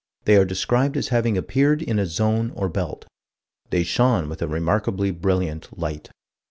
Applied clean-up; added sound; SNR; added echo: none; none; none; none.